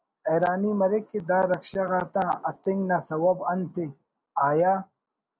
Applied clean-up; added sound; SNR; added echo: none; none; none; none.